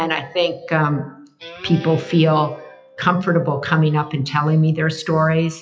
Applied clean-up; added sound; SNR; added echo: classical method WPE with log-MMSE.